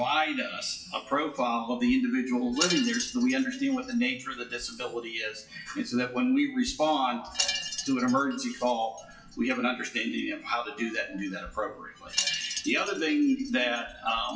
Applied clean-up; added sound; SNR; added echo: classical method WPE with log-MMSE.